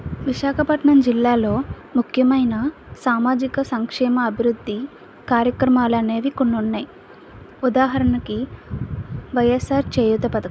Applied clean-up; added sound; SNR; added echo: none; none; none; none.